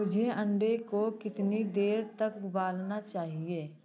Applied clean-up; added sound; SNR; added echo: none; none; none; none.